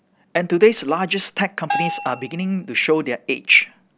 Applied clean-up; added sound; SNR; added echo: none; Bell; 8 dB; none.